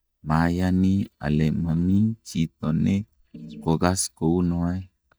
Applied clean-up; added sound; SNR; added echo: neural mask model DeepFilterNet 3.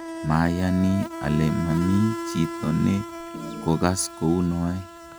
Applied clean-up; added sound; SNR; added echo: none; Insect + Organ; 10 dB; none.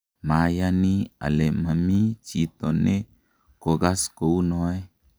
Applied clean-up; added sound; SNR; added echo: none; none; none; none.